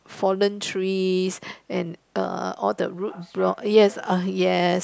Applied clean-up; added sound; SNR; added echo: none; none; none; none.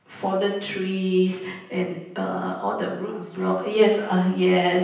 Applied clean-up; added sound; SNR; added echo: none; none; none; reverberation time 0.9 s.